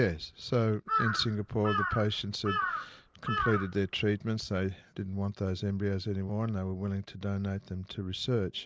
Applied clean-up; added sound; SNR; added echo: none; Bird vocalization, bird call, bird song / Crow; 3 dB; none.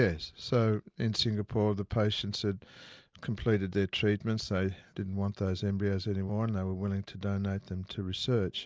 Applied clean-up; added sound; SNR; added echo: none; none; none; none.